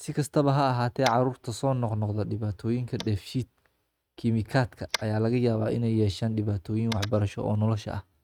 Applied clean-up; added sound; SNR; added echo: neural mask model RNNoise.